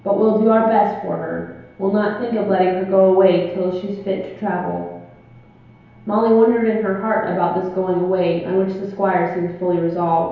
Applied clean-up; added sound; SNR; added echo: none; none; none; reverberation time 1.0 s.